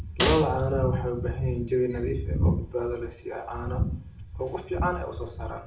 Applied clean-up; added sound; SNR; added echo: none; Snare drum; 5 dB; reverberation time 0.3 s.